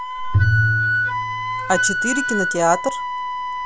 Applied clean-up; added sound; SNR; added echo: none; Bowed string instrument + Wind instrument, woodwind instrument; -4 dB; none.